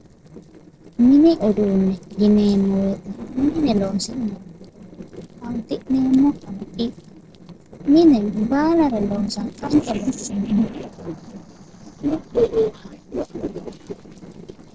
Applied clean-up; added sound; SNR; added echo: neural separator model SepFormer DNS4.